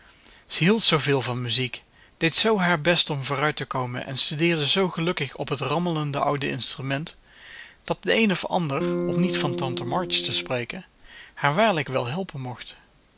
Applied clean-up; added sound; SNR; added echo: none; Electric guitar / Strum; 4 dB; none.